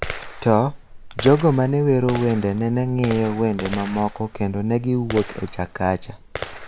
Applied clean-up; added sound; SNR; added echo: none; Gunshot, gunfire; 13 dB; none.